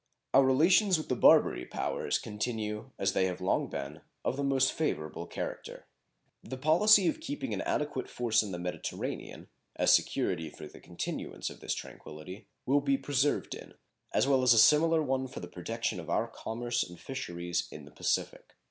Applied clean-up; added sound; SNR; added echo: none; none; none; none.